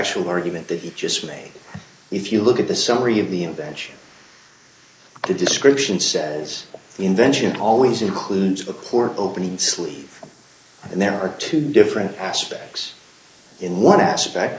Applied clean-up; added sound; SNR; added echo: neural mask model Resemble Enhance denoiser.